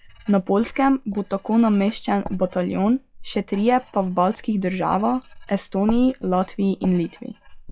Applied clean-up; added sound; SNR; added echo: classical method log-MMSE.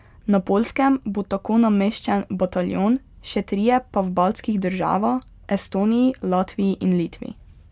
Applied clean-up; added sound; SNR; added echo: none; none; none; none.